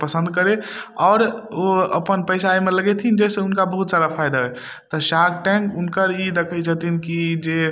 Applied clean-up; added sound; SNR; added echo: none; none; none; none.